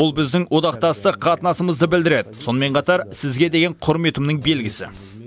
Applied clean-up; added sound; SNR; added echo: none; none; none; none.